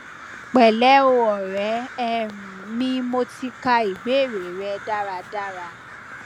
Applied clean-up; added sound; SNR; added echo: none; Crow; 17 dB; none.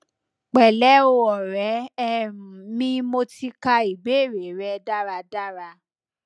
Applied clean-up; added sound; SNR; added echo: none; none; none; none.